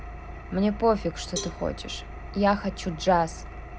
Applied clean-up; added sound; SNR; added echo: none; Cowbell + Engine; 11 dB; none.